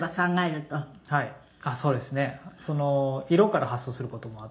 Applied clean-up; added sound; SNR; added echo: none; none; none; reverberation time 0.4 s.